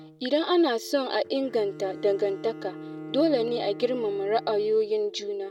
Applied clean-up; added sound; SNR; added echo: none; Telephone + Bowed string instrument; 15 dB; none.